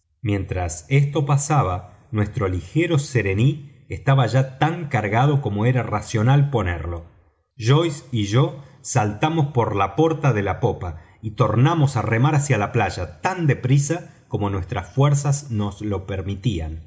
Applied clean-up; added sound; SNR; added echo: none; none; none; none.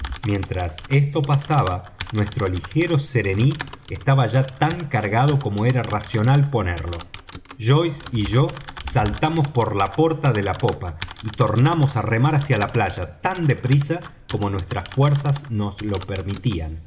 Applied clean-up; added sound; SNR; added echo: none; Typing; 16 dB; none.